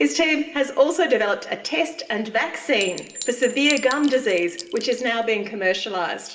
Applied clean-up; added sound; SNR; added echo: none; Chink, clink; 15 dB; reverberation time 0.4 s.